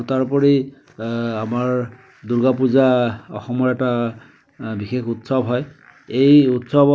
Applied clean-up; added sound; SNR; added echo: none; none; none; none.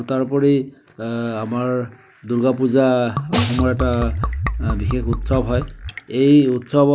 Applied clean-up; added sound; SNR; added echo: none; Snare drum + Liquid; 3 dB; none.